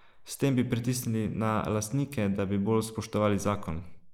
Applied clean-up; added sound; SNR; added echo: neural mask model Resemble Enhance denoiser.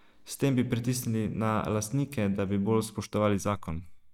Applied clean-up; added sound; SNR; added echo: neural mask model DeepFilterNet 3.